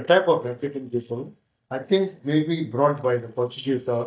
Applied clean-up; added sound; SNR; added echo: neural mask model DeepFilterNet 3.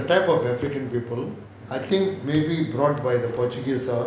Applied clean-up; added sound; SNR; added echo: none; none; none; none.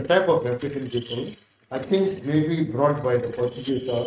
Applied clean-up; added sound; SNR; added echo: neural mask model RNNoise.